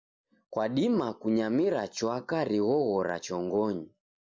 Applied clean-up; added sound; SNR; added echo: none; none; none; none.